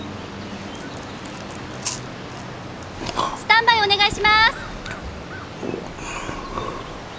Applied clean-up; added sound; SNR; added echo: none; none; none; none.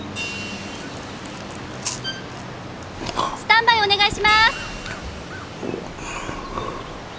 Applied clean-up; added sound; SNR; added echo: none; Hi-hat + Bowed string instrument; 15 dB; none.